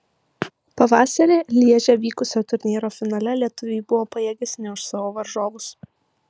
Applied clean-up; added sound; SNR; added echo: none; none; none; none.